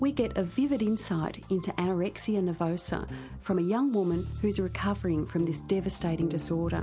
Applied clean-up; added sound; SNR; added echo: none; none; none; none.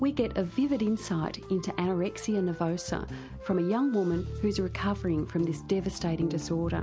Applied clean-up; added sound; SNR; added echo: none; Wind instrument, woodwind instrument; 19 dB; none.